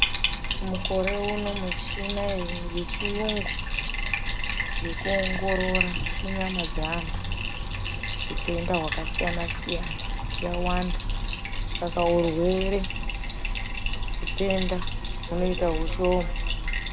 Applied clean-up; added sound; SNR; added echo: none; Bathtub (filling or washing); -2 dB; none.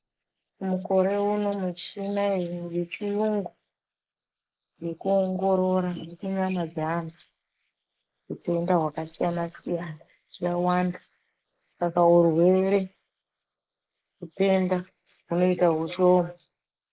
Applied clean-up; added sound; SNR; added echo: neural mask model Resemble Enhance denoiser.